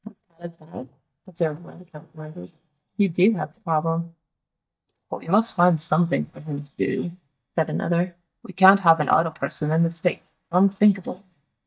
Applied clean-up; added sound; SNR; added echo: neural mask model DeepFilterNet 3.